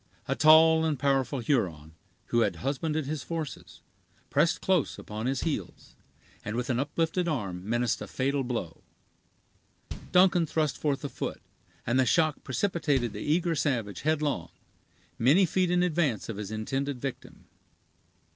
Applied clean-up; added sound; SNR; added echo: none; Bass drum; 18 dB; none.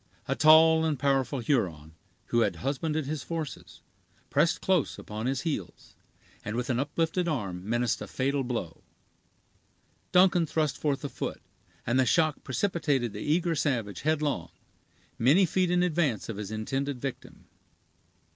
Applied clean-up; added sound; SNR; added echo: none; none; none; none.